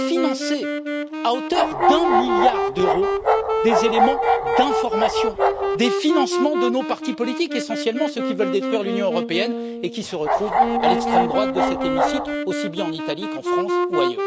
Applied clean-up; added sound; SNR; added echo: none; Bark + Wind instrument, woodwind instrument; -3 dB; none.